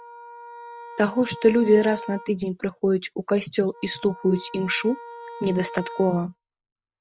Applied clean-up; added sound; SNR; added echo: none; Wind instrument, woodwind instrument; 16 dB; none.